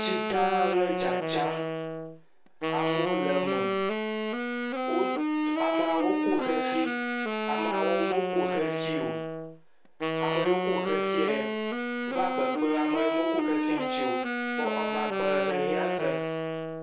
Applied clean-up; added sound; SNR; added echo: none; Wind instrument, woodwind instrument; -3 dB; reverberation time 0.4 s.